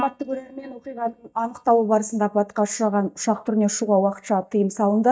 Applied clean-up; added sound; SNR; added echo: neural mask model DeepFilterNet 3.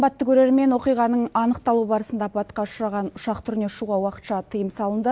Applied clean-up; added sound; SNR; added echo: none; none; none; none.